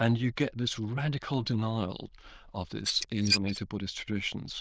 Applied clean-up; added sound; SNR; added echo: neural diffusion model UNIVERSE++.